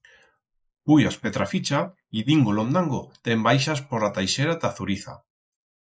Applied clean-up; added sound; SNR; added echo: neural mask model Resemble Enhance denoiser.